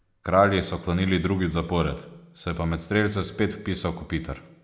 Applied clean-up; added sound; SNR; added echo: none; none; none; none.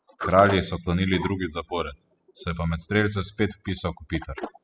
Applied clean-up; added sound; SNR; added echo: classical method spectral subtraction.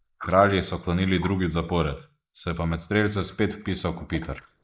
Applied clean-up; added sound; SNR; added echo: neural mask model Resemble Enhance denoiser.